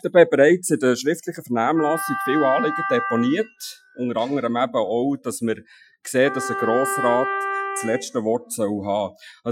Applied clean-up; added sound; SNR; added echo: classical method Wiener filter.